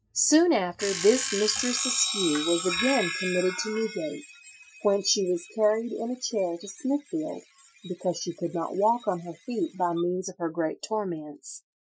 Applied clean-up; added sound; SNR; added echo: classical method Wiener filter.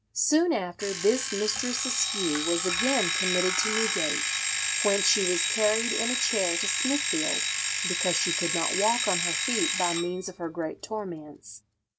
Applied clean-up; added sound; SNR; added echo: none; Alarm; -1 dB; none.